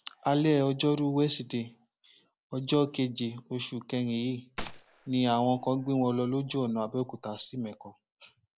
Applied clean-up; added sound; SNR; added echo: none; Gunshot, gunfire; 17 dB; none.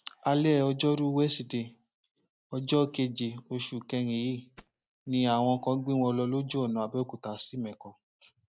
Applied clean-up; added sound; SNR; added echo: neural mask model RNNoise.